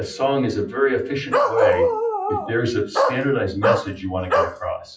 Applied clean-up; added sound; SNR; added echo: classical method WPE with log-MMSE.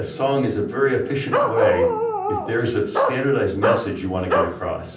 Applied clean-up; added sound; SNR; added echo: none; Bark; 0 dB; reverberation time 0.6 s.